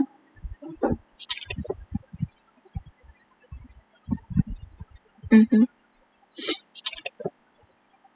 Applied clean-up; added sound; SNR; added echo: classical method spectral subtraction.